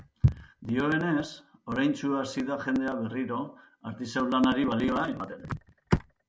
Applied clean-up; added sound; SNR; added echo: none; none; none; none.